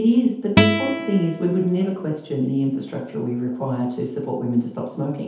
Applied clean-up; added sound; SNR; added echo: none; Acoustic guitar; 4 dB; reverberation time 0.8 s.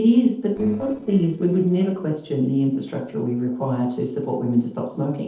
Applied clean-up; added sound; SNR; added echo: neural separator model SepFormer DNS4.